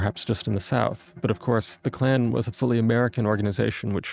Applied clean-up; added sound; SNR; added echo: neural mask model RNNoise.